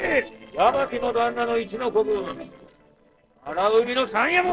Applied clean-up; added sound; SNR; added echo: neural separator model SepFormer DNS4.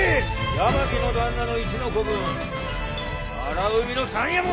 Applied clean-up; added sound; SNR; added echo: none; Guitar; 17 dB; none.